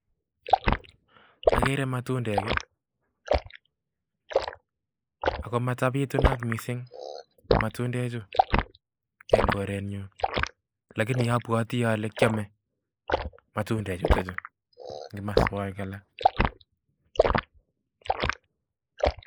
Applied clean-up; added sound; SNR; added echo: neural mask model Resemble Enhance denoiser.